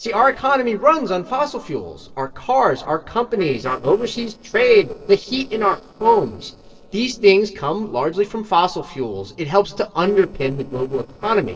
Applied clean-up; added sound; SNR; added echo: neural separator model SepFormer DNS4.